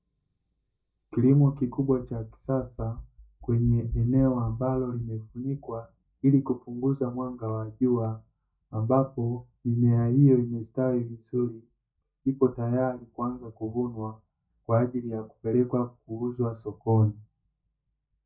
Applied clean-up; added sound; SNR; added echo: neural mask model DeepFilterNet 3.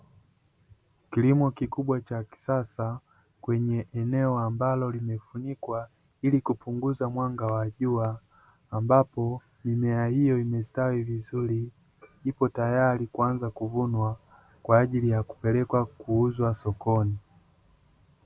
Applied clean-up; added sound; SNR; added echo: none; none; none; none.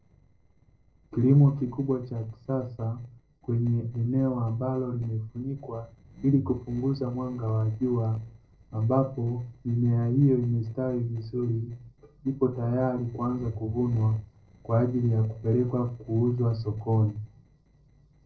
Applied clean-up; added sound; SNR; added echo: neural separator model SepFormer DNS4.